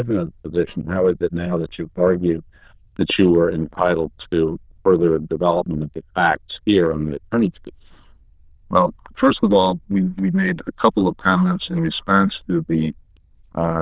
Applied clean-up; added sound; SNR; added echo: neural diffusion model UNIVERSE++.